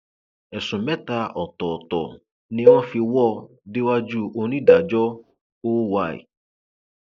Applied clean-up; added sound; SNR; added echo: neural mask model Resemble Enhance denoiser.